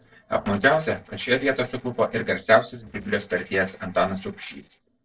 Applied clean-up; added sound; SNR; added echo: neural separator model SepFormer DNS4.